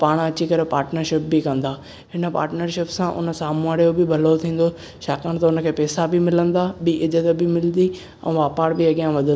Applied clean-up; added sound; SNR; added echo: none; none; none; none.